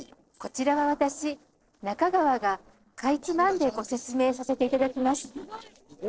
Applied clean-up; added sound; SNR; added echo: neural separator model SepFormer DNS4.